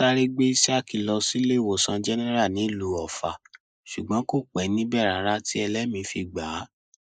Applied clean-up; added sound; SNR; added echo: neural mask model Resemble Enhance denoiser.